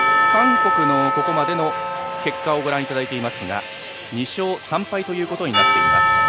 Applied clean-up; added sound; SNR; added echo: none; Church bell / Percussion; -3 dB; none.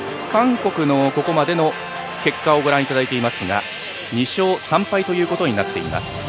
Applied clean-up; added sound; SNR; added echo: none; none; none; none.